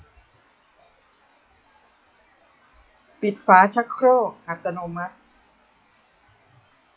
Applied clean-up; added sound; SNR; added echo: classical method log-MMSE.